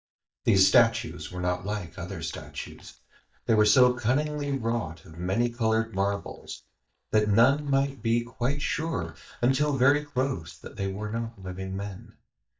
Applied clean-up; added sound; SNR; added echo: neural mask model DeepFilterNet 3.